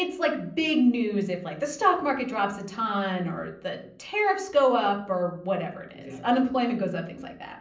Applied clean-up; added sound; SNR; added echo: none; none; none; reverberation time 0.6 s.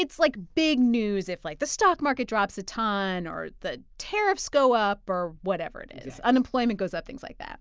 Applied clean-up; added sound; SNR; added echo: none; none; none; none.